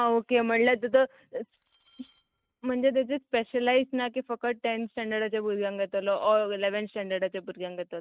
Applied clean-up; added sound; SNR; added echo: neural mask model RNNoise.